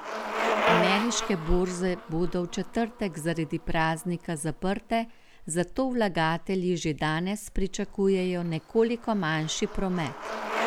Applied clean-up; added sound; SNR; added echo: none; Bicycle; 7 dB; none.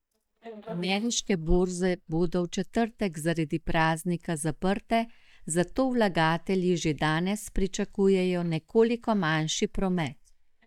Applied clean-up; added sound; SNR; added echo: neural mask model DeepFilterNet 3.